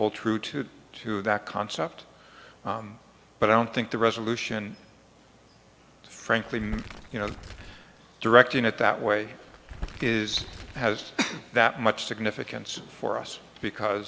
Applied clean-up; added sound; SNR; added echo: none; Crumpling, crinkling; 13 dB; none.